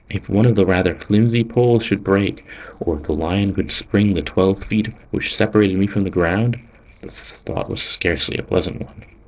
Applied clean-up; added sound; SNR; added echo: neural separator model SepFormer DNS4.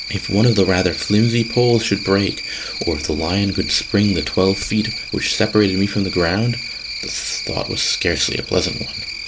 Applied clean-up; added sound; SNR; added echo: none; Cricket; 9 dB; none.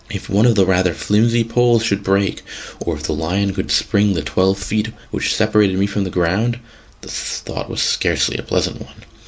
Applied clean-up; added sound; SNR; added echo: none; none; none; none.